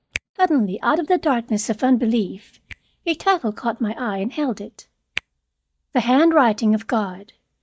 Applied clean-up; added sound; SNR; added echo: neural mask model DeepFilterNet 3.